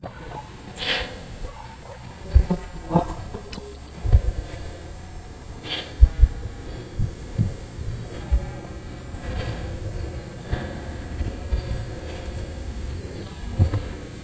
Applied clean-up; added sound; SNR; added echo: neural mask model DeepFilterNet 3.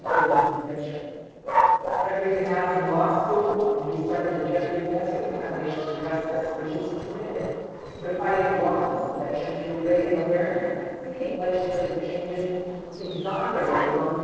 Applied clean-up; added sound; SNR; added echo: neural separator model SepFormer DNS4.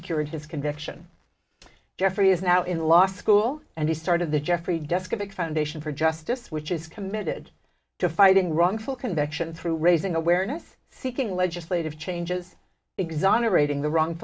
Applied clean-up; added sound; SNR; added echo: none; none; none; none.